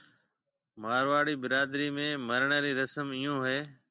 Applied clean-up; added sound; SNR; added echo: none; none; none; none.